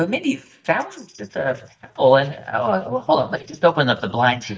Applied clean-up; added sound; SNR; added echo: neural mask model DeepFilterNet 3.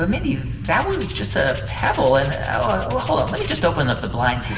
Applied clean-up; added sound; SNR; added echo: none; Rattle (instrument); 17 dB; reverberation time 1.1 s.